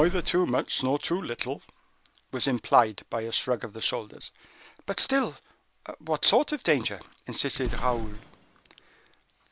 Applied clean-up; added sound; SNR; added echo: none; Explosion; 10 dB; none.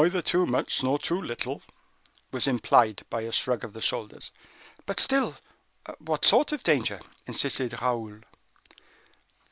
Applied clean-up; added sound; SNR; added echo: none; none; none; none.